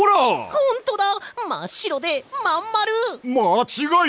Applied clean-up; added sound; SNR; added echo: none; none; none; none.